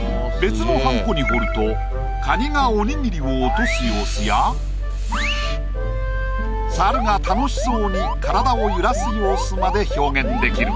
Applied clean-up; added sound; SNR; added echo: none; Mechanical fan; 1 dB; none.